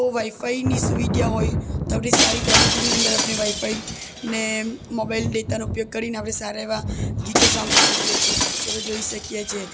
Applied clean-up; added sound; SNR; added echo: none; Thunder + Shatter; -4 dB; none.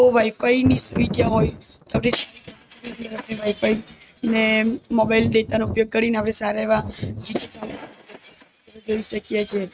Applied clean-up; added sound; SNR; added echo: neural mask model RNNoise.